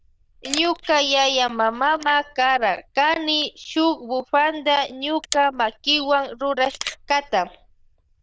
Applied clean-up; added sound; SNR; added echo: neural diffusion model UNIVERSE++.